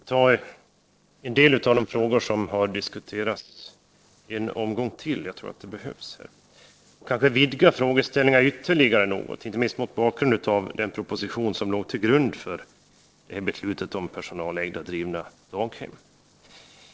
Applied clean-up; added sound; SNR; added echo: neural separator model SepFormer DNS4.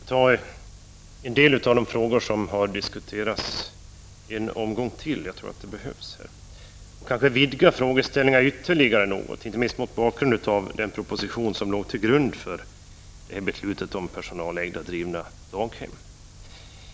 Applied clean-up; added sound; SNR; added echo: none; none; none; none.